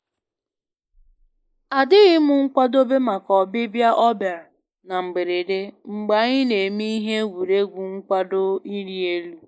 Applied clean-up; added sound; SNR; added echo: neural mask model Resemble Enhance denoiser.